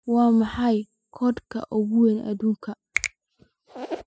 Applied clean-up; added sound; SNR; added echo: classical method spectral subtraction.